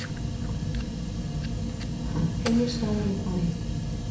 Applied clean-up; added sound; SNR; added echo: none; Fire; 19 dB; reverberation time 0.6 s.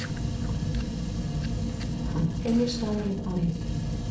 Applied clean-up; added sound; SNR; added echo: neural separator model SepFormer DNS4.